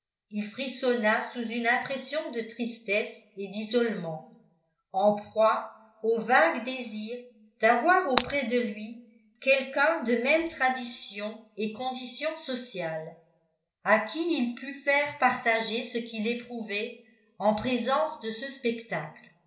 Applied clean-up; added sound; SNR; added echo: none; Shatter; 9 dB; reverberation time 0.5 s.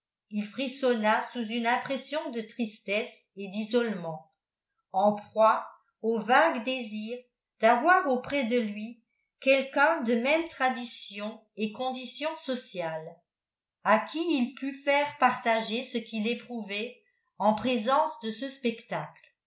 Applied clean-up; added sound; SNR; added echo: none; none; none; none.